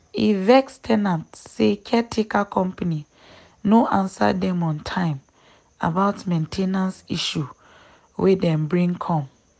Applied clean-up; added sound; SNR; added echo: none; none; none; none.